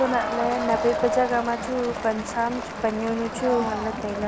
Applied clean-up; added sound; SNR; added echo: none; Crowd; 4 dB; none.